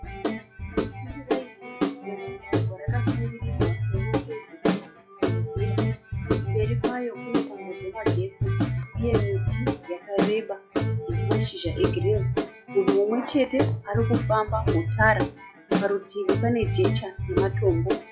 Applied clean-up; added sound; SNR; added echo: classical method log-MMSE.